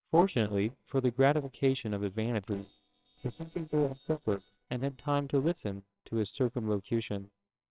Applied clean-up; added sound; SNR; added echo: neural separator model SepFormer WHAMR!.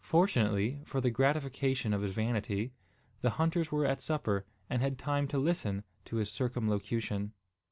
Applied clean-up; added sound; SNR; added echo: none; none; none; none.